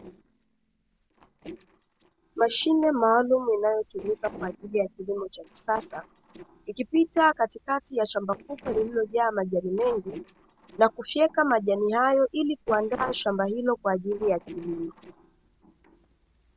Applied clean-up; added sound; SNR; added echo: neural separator model SepFormer DNS4.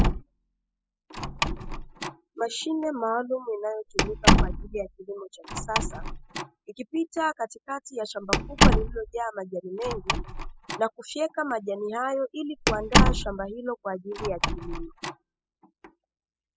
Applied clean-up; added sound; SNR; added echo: classical method spectral subtraction.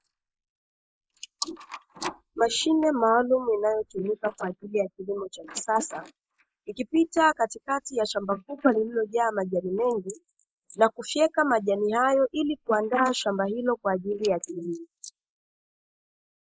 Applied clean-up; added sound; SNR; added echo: neural mask model Resemble Enhance denoiser.